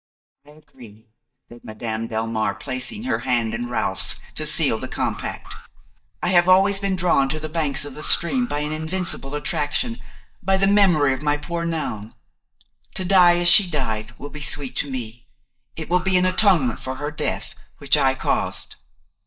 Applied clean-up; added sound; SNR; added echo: neural mask model DeepFilterNet 3.